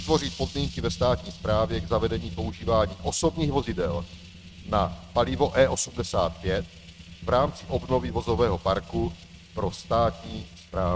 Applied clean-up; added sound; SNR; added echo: neural mask model RNNoise.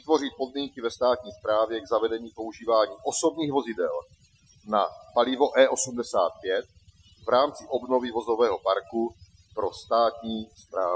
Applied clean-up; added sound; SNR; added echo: classical method Wiener filter.